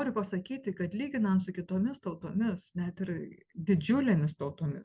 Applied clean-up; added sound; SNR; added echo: none; none; none; none.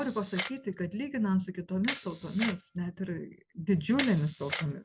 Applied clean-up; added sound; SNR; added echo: none; Camera; 10 dB; none.